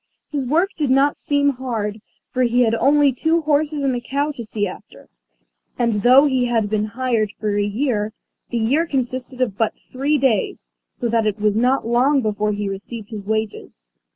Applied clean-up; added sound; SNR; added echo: none; none; none; none.